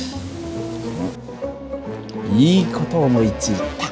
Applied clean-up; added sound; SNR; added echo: none; Train; 11 dB; none.